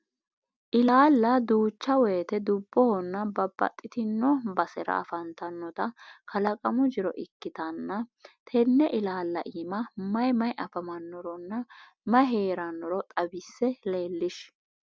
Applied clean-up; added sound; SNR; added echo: none; none; none; none.